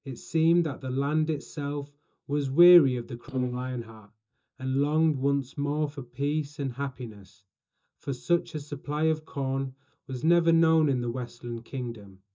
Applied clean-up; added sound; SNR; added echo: neural mask model DeepFilterNet 3.